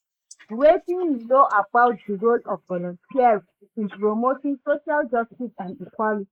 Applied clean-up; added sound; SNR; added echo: neural mask model Resemble Enhance denoiser.